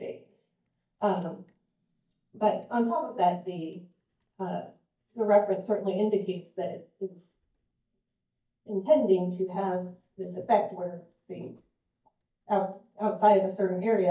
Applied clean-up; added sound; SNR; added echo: neural mask model DeepFilterNet 3.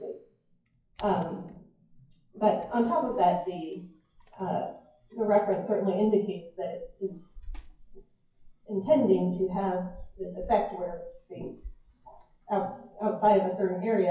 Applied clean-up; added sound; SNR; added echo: classical method WPE with log-MMSE.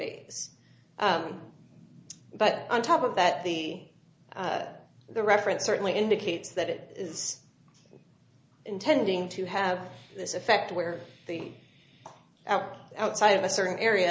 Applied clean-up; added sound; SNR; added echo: none; none; none; none.